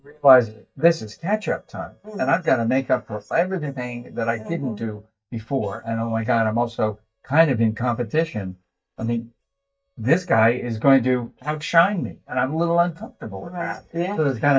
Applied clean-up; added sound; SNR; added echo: neural mask model DeepFilterNet 3.